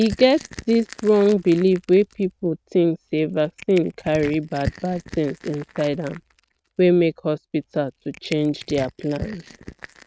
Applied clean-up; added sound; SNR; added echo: neural mask model RNNoise.